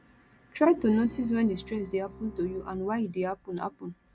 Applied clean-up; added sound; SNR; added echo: none; Bowed string instrument; 19 dB; none.